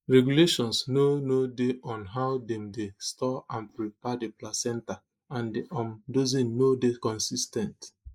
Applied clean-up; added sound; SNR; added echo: neural mask model Resemble Enhance denoiser.